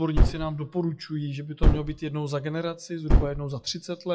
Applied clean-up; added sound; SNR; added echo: classical method WPE with log-MMSE.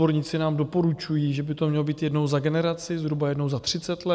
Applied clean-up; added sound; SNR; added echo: none; none; none; none.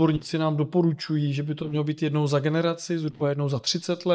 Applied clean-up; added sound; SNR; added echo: neural mask model DeepFilterNet 3.